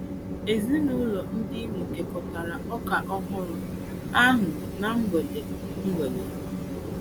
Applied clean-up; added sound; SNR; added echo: none; Train; 4 dB; none.